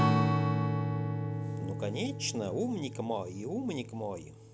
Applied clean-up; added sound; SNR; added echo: none; Strum; -5 dB; none.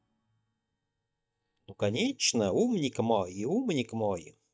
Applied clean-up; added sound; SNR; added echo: neural mask model DeepFilterNet 3.